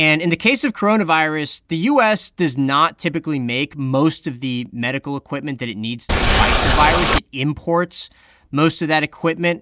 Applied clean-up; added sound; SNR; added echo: none; Boat, Water vehicle; -4 dB; none.